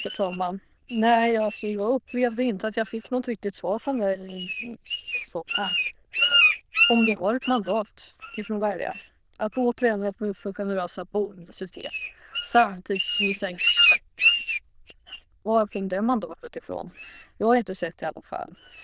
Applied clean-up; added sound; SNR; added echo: neural diffusion model UNIVERSE++.